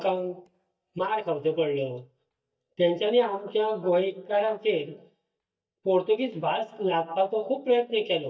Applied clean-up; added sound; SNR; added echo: neural mask model DeepFilterNet 3.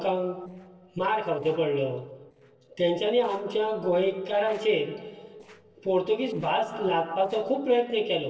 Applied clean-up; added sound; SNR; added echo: neural separator model SepFormer DNS4.